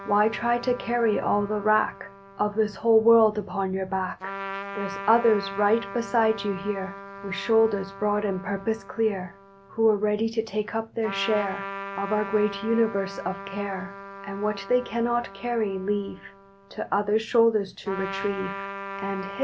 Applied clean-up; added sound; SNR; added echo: none; Trumpet; 13 dB; none.